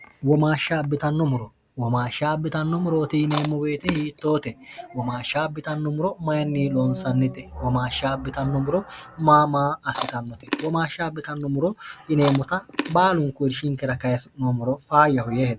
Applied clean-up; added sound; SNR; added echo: none; Chewing, mastication; 10 dB; none.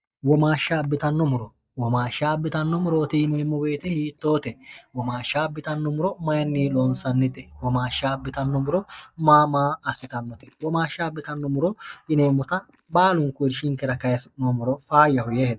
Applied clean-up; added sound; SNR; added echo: neural mask model DeepFilterNet 3.